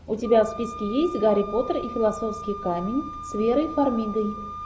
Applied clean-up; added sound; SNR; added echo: none; Wind instrument, woodwind instrument; 12 dB; none.